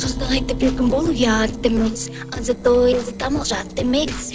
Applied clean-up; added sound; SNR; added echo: neural separator model SepFormer DNS4.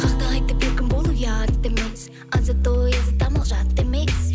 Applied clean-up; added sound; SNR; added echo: none; Acoustic guitar; 15 dB; none.